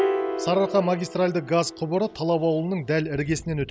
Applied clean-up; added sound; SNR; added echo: none; Piano; 8 dB; none.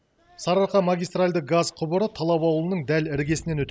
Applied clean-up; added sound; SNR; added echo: none; none; none; none.